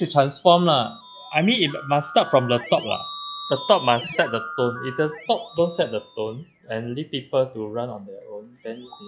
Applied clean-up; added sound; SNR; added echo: classical method log-MMSE.